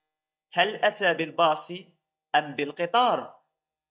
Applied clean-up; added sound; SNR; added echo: neural mask model DeepFilterNet 3.